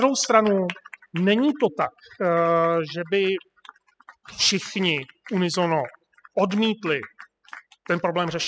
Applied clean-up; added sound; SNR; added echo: classical method spectral subtraction.